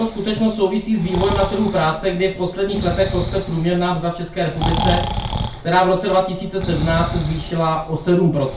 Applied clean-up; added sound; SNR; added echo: none; Breathing; 7 dB; reverberation time 0.3 s.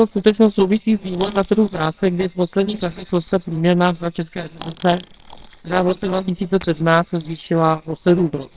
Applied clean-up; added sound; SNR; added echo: neural separator model SepFormer WHAMR!.